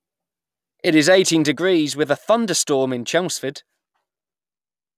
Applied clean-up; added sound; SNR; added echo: none; none; none; none.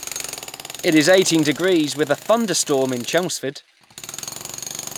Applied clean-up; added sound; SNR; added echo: none; Tools; 14 dB; none.